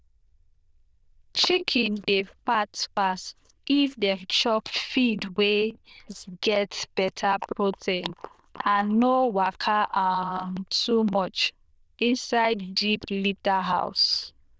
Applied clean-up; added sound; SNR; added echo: neural diffusion model UNIVERSE++.